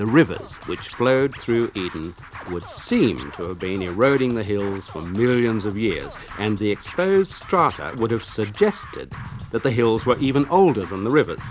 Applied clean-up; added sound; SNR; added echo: none; Scratching (performance technique); 17 dB; none.